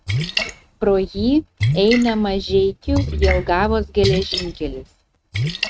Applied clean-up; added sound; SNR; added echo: neural mask model RNNoise.